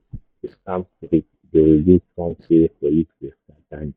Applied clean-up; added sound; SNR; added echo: neural mask model DeepFilterNet 3.